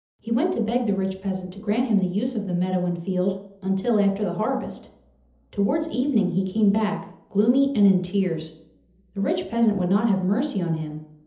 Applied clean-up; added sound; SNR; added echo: none; none; none; reverberation time 0.7 s.